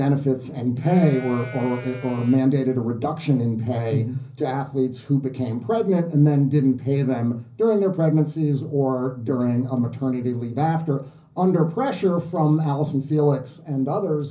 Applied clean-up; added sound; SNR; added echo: none; Livestock, farm animals, working animals; 18 dB; reverberation time 0.5 s.